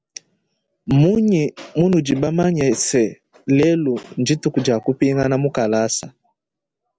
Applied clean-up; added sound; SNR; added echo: none; none; none; none.